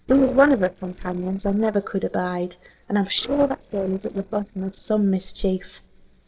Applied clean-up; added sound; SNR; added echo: neural separator model SepFormer DNS4.